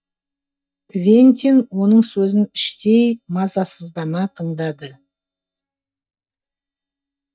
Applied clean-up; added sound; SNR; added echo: neural mask model DeepFilterNet 3.